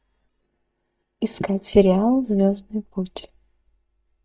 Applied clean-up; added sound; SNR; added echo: neural mask model DeepFilterNet 3.